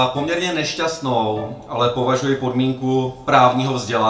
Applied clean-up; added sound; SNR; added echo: none; Bowed string instrument; 19 dB; reverberation time 0.3 s.